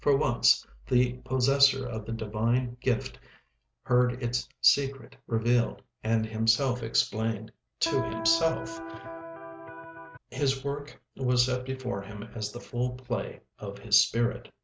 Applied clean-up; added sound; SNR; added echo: none; Electric guitar; 8 dB; none.